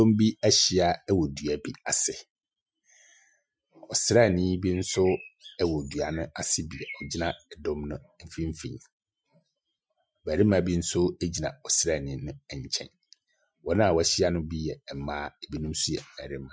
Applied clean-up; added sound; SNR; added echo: classical method Wiener filter.